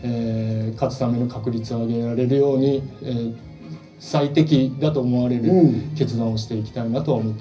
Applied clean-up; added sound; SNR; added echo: none; none; none; reverberation time 0.4 s.